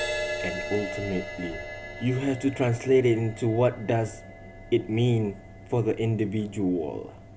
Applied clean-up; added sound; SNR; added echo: none; Crash cymbal; 11 dB; none.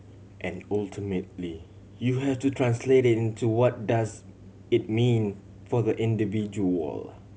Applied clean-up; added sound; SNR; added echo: none; none; none; none.